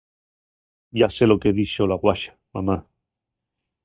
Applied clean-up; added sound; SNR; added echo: neural mask model DeepFilterNet 3.